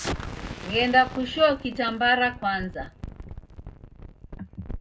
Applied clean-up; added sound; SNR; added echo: none; Explosion; 11 dB; reverberation time 0.3 s.